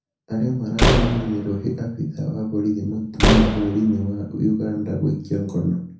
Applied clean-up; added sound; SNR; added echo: none; Slam; 0 dB; reverberation time 0.5 s.